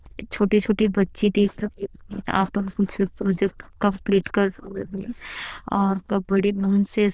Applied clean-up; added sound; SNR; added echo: neural diffusion model UNIVERSE++.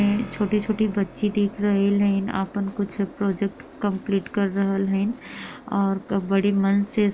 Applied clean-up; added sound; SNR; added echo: none; Keyboard (musical) + Boat, Water vehicle; 19 dB; none.